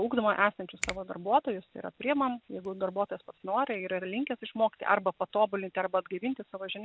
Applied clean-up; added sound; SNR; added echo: none; Finger snapping; 13 dB; none.